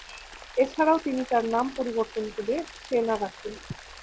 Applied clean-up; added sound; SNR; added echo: none; Camera + Rain; 17 dB; none.